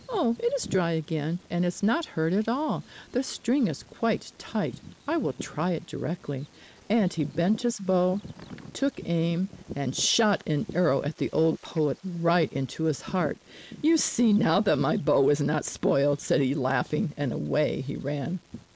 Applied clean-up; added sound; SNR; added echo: neural mask model Resemble Enhance denoiser.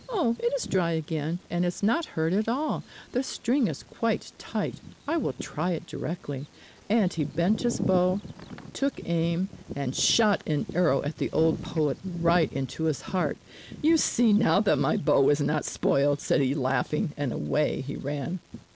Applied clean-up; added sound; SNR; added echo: none; Bird vocalization, bird call, bird song; 14 dB; none.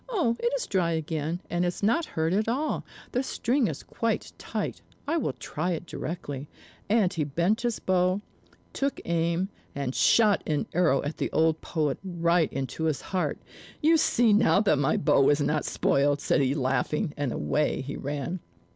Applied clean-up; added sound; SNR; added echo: none; none; none; none.